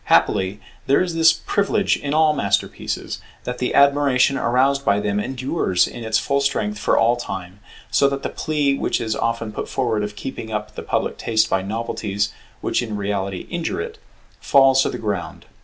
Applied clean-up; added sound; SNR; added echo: none; none; none; none.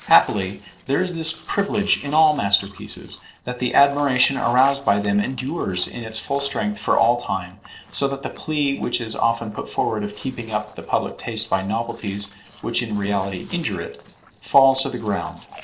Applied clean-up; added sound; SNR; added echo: neural separator model SepFormer DNS4.